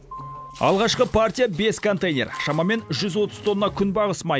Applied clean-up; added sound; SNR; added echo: none; Tearing + Piano; 19 dB; none.